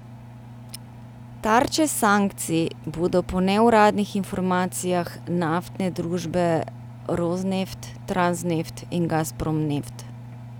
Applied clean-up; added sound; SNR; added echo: none; Engine; 15 dB; none.